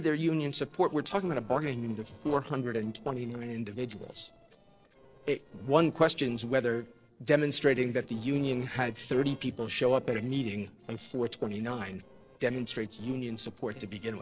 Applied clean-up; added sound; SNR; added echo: neural separator model SepFormer DNS4.